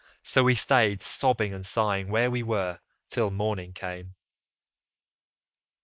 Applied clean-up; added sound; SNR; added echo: neural mask model Resemble Enhance denoiser.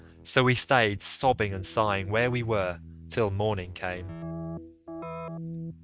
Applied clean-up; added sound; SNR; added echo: neural mask model RNNoise.